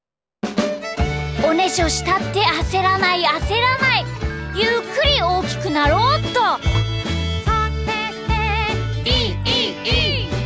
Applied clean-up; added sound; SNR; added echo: none; none; none; none.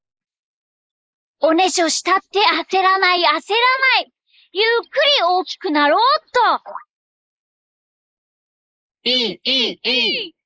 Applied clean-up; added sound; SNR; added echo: neural mask model Resemble Enhance denoiser.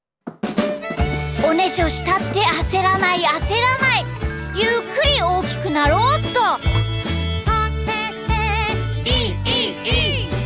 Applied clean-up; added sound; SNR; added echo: none; Knock / Wood; 16 dB; none.